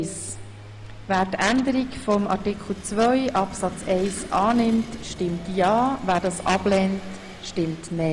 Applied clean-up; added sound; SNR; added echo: none; Engine / Vehicle; 15 dB; none.